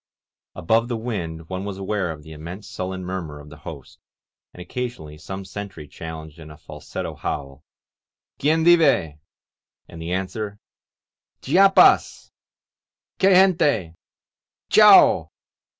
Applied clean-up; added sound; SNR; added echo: none; none; none; none.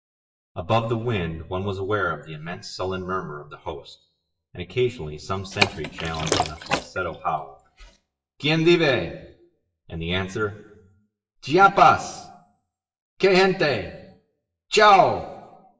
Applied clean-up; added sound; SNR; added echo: classical method WPE with log-MMSE.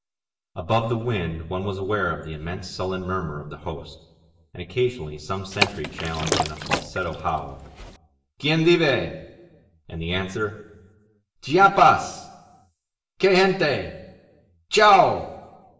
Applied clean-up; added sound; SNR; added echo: none; Liquid; 4 dB; reverberation time 1.0 s.